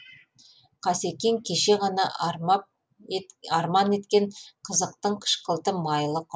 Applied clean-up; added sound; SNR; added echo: none; none; none; none.